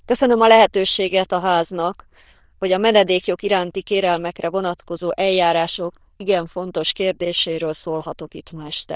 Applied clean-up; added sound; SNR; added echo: neural diffusion model UNIVERSE++.